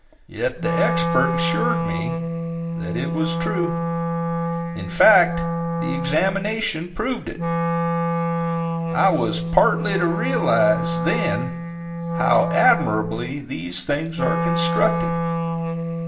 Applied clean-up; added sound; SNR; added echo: none; Wind instrument, woodwind instrument; 1 dB; reverberation time 0.6 s.